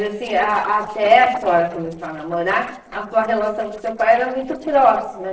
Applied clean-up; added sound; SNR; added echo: neural separator model SepFormer DNS4.